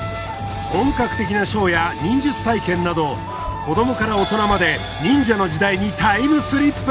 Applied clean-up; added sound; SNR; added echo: none; Zipper (clothing); 18 dB; none.